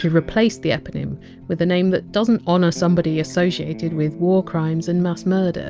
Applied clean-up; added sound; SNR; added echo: none; none; none; none.